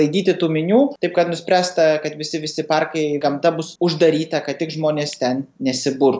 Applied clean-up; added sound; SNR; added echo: none; none; none; none.